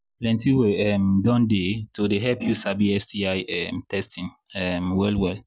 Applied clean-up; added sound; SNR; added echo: none; none; none; none.